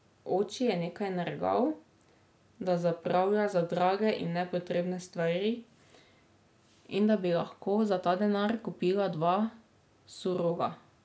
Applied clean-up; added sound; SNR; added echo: none; none; none; none.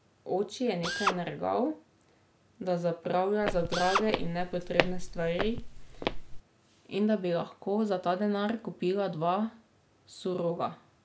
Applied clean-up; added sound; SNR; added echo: none; Walk, footsteps + Drill; 1 dB; none.